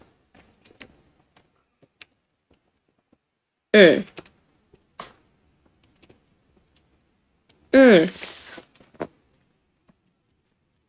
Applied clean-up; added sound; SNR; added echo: neural mask model RNNoise.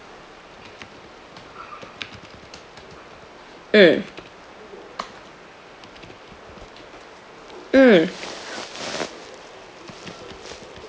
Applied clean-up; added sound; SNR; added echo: none; none; none; none.